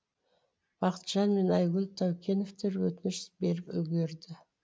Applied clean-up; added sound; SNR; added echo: none; none; none; none.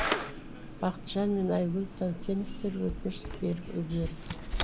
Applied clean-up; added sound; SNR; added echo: none; Camera; 4 dB; none.